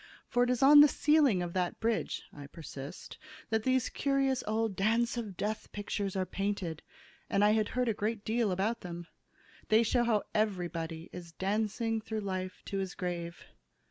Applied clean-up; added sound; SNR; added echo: none; none; none; none.